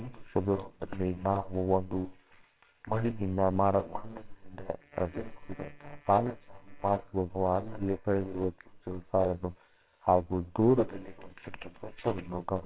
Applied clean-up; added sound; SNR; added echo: neural separator model SepFormer WHAMR!.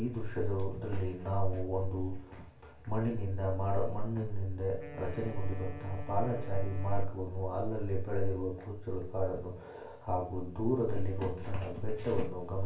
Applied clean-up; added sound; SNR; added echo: none; Wind instrument, woodwind instrument; 17 dB; reverberation time 0.2 s.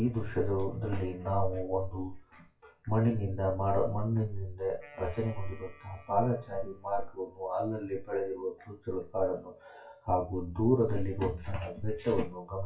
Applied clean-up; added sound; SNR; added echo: classical method WPE with log-MMSE.